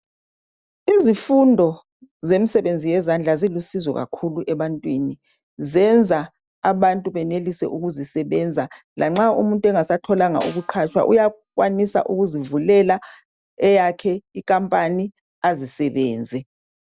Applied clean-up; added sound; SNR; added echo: none; Snare drum; 18 dB; none.